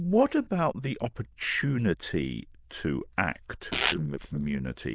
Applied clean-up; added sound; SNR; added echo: neural diffusion model UNIVERSE++.